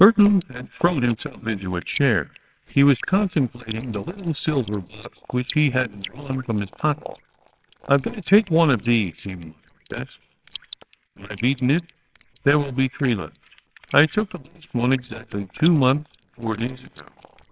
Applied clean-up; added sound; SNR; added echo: neural separator model SepFormer WHAMR!.